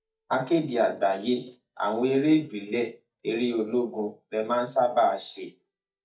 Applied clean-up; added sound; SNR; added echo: neural mask model DeepFilterNet 3.